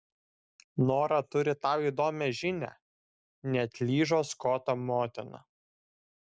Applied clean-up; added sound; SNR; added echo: none; none; none; none.